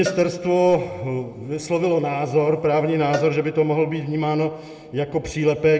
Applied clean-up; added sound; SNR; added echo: none; Cowbell; 16 dB; reverberation time 1.6 s.